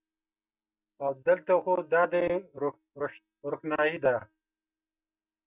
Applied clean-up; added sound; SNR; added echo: neural mask model DeepFilterNet 3.